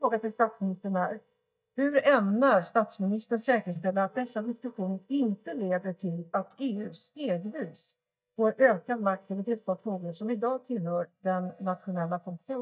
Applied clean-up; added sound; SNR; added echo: neural mask model DeepFilterNet 3.